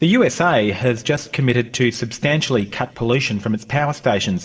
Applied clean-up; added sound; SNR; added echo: neural separator model SepFormer DNS4.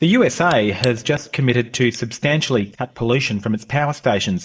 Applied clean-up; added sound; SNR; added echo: neural mask model DeepFilterNet 3.